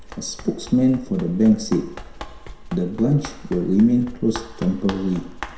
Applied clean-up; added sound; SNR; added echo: none; Run; 14 dB; reverberation time 0.7 s.